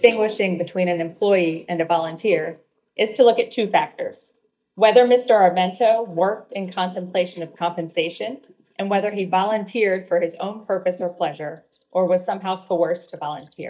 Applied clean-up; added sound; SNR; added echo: neural mask model DeepFilterNet 3.